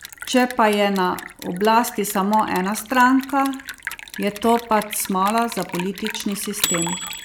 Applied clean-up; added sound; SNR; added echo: none; Clock + Liquid; 11 dB; none.